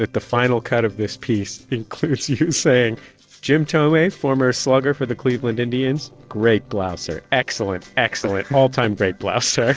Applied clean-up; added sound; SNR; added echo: neural separator model SepFormer DNS4.